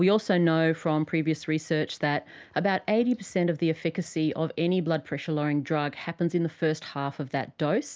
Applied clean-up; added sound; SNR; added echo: none; none; none; none.